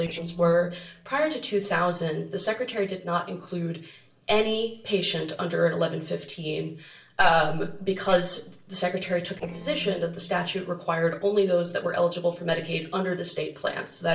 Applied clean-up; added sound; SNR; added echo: neural separator model SepFormer DNS4.